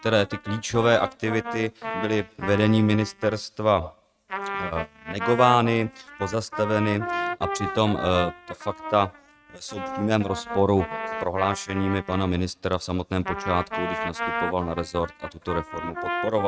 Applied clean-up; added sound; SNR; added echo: neural mask model RNNoise.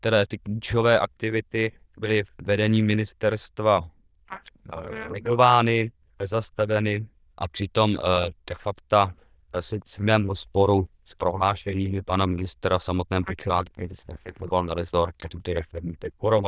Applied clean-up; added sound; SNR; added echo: neural diffusion model UNIVERSE++.